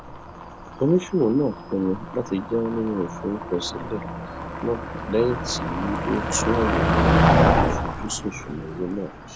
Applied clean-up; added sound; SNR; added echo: none; Motor vehicle (road); -1 dB; none.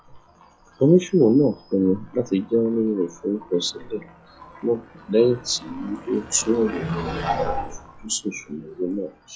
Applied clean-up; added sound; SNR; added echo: classical method log-MMSE.